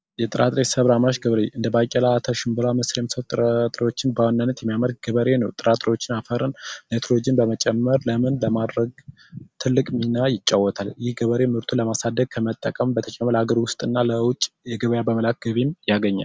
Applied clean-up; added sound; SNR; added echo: none; none; none; none.